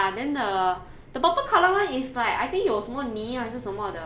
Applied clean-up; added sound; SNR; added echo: none; none; none; none.